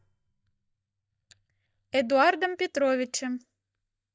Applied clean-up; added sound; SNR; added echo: neural mask model DeepFilterNet 3.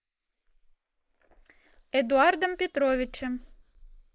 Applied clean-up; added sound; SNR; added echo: neural mask model Resemble Enhance denoiser.